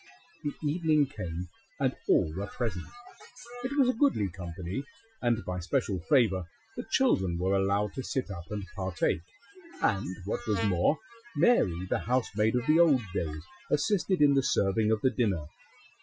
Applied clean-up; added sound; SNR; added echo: classical method Wiener filter.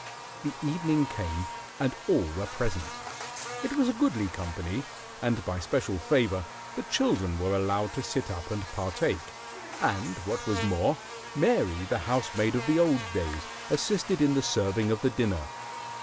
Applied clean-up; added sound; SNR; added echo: none; Buzz; 11 dB; none.